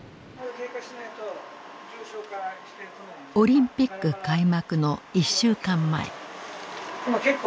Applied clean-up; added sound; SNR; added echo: none; none; none; none.